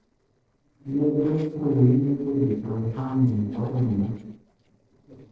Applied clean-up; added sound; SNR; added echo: neural separator model SepFormer DNS4.